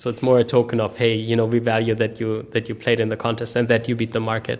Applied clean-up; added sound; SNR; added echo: none; none; none; none.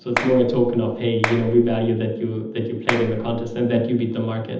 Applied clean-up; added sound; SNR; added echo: none; Clapping; 9 dB; reverberation time 0.8 s.